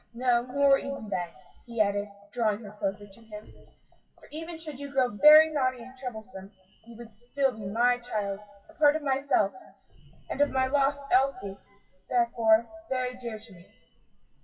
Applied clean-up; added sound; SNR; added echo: classical method WPE with log-MMSE.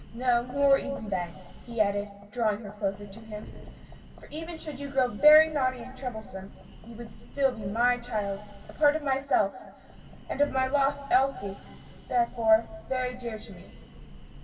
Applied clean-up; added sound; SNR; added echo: none; Breathing; 16 dB; reverberation time 2.1 s.